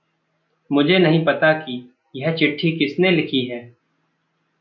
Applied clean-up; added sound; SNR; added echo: none; none; none; none.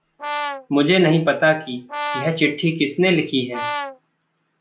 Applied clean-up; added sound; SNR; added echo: none; Brass instrument; 8 dB; none.